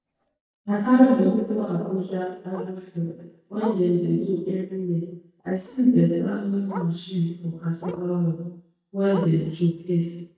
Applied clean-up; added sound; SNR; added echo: neural mask model DeepFilterNet 3.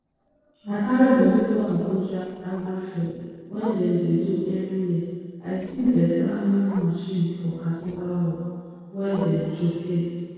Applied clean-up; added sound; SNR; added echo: neural separator model SepFormer DNS4.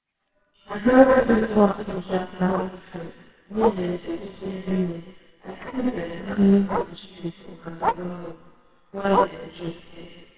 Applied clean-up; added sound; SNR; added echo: neural separator model SepFormer WHAMR!.